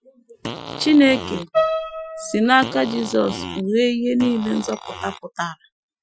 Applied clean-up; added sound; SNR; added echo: classical method Wiener filter.